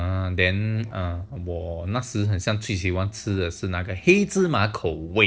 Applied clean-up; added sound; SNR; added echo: neural separator model SepFormer DNS4.